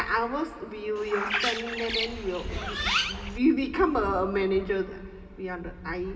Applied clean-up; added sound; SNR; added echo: none; Bird; 2 dB; reverberation time 2.2 s.